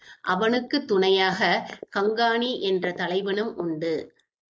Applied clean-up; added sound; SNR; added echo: neural mask model Resemble Enhance denoiser.